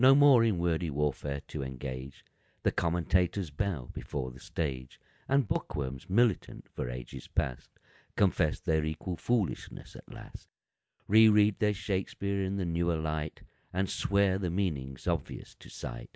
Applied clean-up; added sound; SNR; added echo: none; none; none; none.